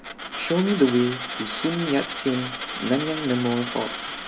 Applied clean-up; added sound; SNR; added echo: none; Coin (dropping); 6 dB; none.